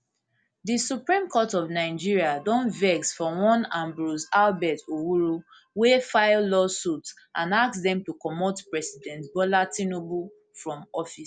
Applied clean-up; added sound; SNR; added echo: none; none; none; none.